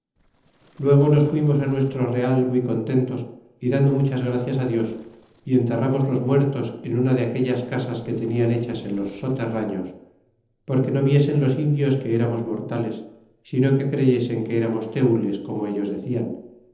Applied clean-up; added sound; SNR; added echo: neural separator model SepFormer DNS4.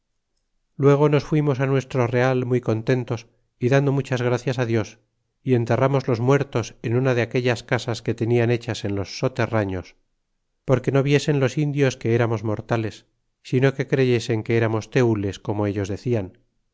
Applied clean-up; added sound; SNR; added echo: none; none; none; none.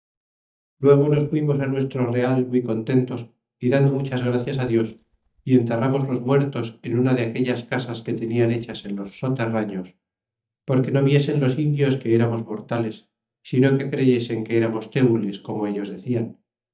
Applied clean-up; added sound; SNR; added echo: neural mask model DeepFilterNet 3.